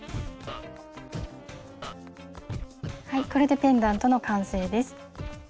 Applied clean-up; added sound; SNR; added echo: none; Scratching (performance technique); 12 dB; none.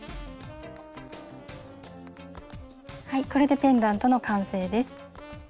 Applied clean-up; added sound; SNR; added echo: none; none; none; none.